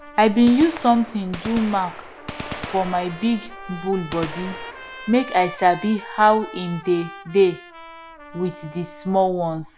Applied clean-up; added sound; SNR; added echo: none; Trumpet + Gunshot, gunfire; 14 dB; none.